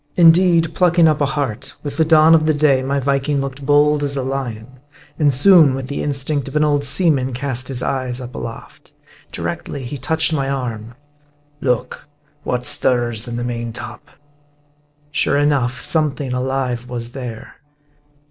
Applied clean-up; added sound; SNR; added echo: neural separator model SepFormer DNS4.